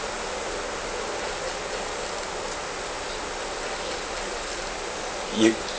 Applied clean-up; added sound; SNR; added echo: none; Fart; 15 dB; none.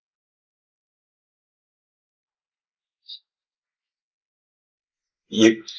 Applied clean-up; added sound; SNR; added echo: neural mask model Resemble Enhance denoiser.